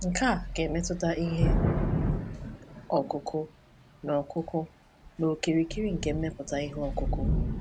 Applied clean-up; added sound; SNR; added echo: none; Thunder / Rain; 1 dB; none.